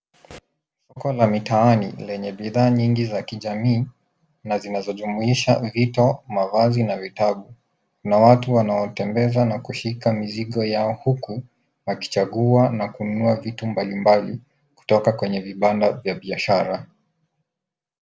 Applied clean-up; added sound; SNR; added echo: none; none; none; none.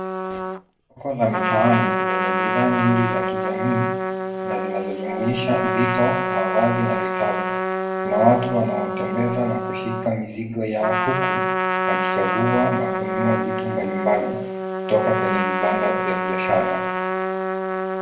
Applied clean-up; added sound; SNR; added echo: none; Trumpet; 0 dB; reverberation time 0.7 s.